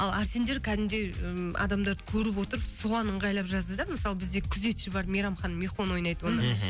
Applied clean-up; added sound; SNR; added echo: none; none; none; none.